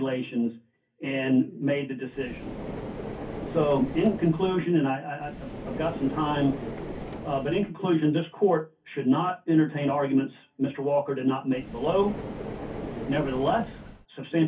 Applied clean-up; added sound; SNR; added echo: none; Car; 9 dB; reverberation time 0.3 s.